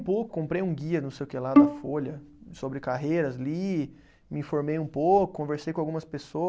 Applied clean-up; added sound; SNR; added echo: none; Bowed string instrument; -4 dB; none.